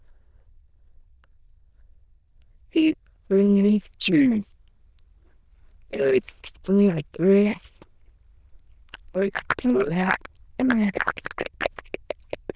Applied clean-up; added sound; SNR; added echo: neural diffusion model UNIVERSE++.